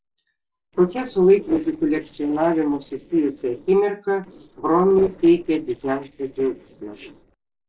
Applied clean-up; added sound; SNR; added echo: neural separator model SepFormer DNS4.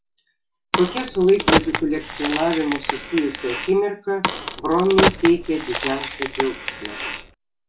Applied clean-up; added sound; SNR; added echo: none; Crack; 3 dB; reverberation time 0.2 s.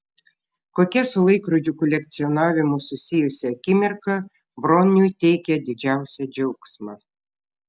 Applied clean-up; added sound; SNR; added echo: none; none; none; none.